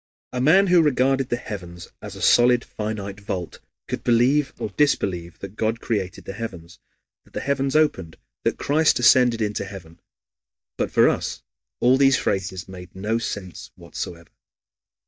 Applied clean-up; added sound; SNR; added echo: neural mask model DeepFilterNet 3.